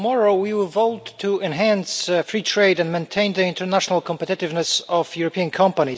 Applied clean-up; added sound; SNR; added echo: none; none; none; none.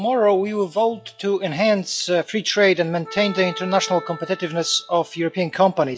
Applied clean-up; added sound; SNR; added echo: classical method log-MMSE.